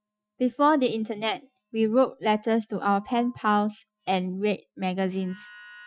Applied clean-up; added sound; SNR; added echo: classical method Wiener filter.